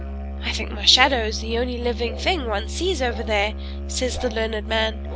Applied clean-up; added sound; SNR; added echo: none; Musical instrument; 6 dB; none.